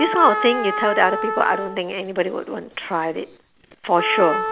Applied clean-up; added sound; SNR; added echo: none; Trumpet; 6 dB; none.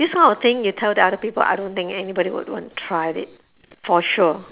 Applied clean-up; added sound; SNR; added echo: none; none; none; none.